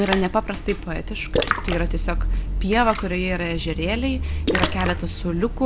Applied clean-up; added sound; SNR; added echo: none; Splash, splatter; 1 dB; none.